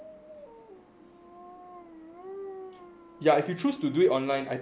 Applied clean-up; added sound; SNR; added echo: none; Dog; 17 dB; none.